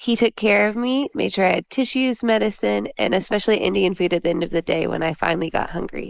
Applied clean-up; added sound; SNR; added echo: neural mask model Resemble Enhance denoiser.